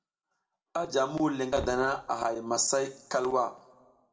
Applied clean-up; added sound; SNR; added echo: none; Knock; 18 dB; reverberation time 0.7 s.